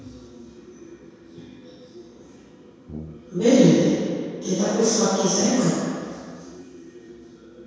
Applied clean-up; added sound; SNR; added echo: none; Brass instrument; 14 dB; reverberation time 2.0 s.